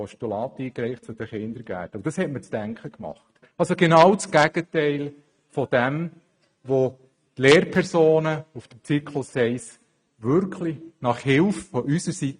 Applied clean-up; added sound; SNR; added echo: neural mask model RNNoise.